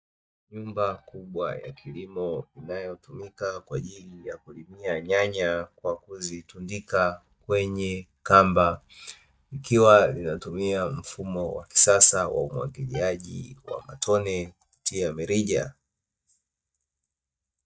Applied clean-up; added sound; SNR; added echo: neural mask model DeepFilterNet 3.